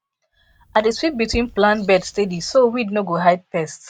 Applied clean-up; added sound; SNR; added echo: none; Tap; 19 dB; none.